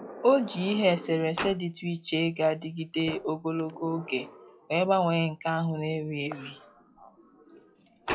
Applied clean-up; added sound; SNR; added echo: classical method log-MMSE.